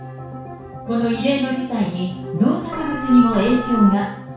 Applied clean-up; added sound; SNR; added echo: none; Alarm; 7 dB; reverberation time 0.6 s.